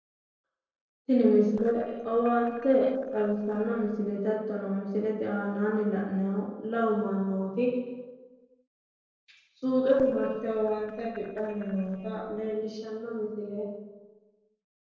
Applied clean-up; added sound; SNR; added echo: neural separator model SepFormer DNS4.